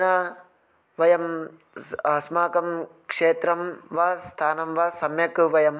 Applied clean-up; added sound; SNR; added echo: none; none; none; none.